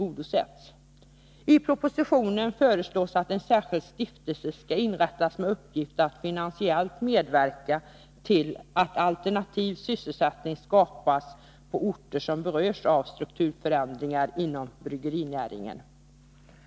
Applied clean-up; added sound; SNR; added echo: none; none; none; none.